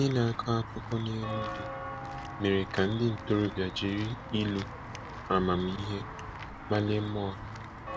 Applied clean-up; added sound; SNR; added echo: none; Walk, footsteps / Bell; 9 dB; none.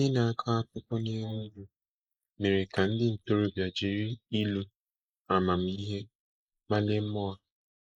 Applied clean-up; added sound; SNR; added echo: neural mask model Resemble Enhance denoiser.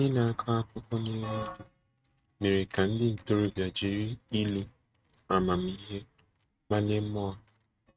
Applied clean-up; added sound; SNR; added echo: neural mask model RNNoise.